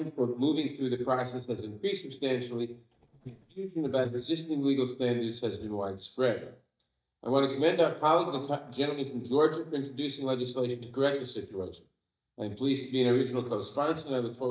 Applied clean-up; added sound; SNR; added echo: neural mask model DeepFilterNet 3.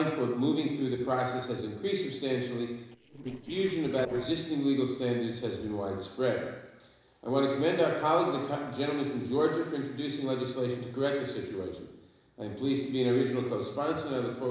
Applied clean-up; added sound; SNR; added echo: neural separator model SepFormer DNS4.